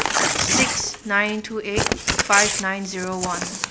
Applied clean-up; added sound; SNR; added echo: none; Crumpling, crinkling / Tearing; -1 dB; none.